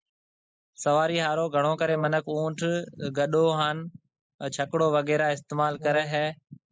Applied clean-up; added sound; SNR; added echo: neural mask model Resemble Enhance denoiser.